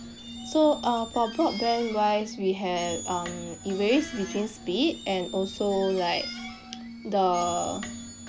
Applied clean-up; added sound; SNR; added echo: none; Squeak + Glass; 11 dB; none.